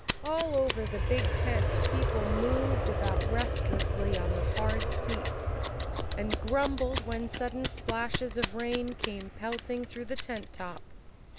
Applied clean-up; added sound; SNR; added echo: none; Scissors + Aircraft; -4 dB; none.